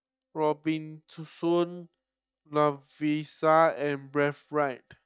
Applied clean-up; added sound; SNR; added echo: neural mask model DeepFilterNet 3.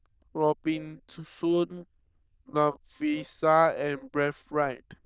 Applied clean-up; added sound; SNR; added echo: neural diffusion model UNIVERSE++.